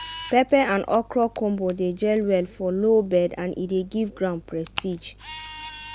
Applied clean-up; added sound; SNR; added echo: none; Camera; 14 dB; none.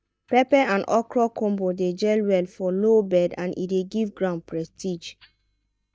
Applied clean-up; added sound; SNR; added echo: neural mask model DeepFilterNet 3.